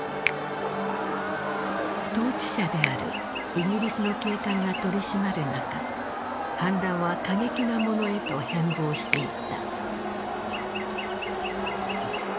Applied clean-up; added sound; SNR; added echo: none; Chirp, tweet + Finger snapping; 10 dB; none.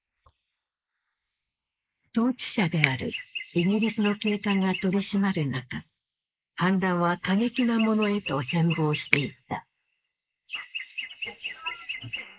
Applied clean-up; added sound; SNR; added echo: neural mask model Resemble Enhance denoiser.